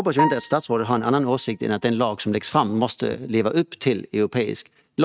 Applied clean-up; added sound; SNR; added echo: neural mask model RNNoise.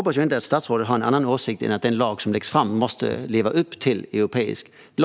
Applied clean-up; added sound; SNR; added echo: none; none; none; none.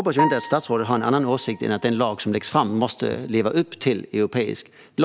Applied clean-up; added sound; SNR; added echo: none; Piano; 10 dB; none.